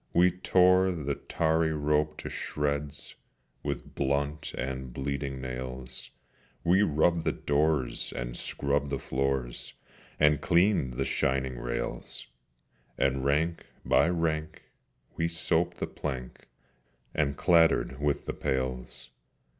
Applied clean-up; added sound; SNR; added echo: none; none; none; none.